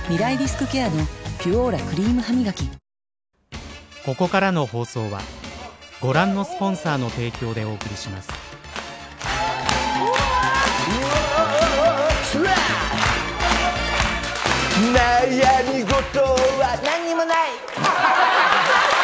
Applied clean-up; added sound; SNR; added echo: none; none; none; none.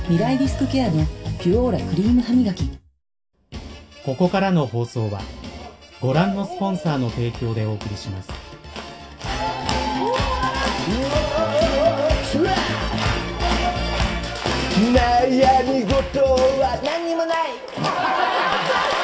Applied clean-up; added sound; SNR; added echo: none; none; none; reverberation time 0.2 s.